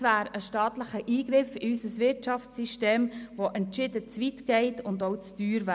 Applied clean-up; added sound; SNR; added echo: none; none; none; none.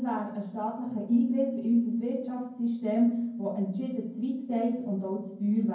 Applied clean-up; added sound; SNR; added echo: none; none; none; reverberation time 0.9 s.